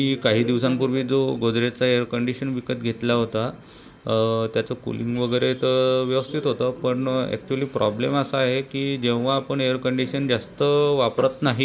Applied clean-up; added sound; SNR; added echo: none; none; none; none.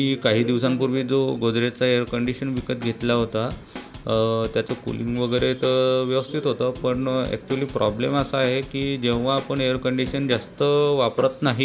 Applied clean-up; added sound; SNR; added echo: none; Drum / Drum kit; 17 dB; none.